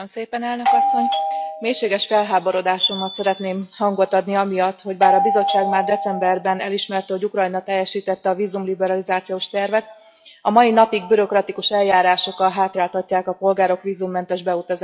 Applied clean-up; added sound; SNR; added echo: classical method log-MMSE.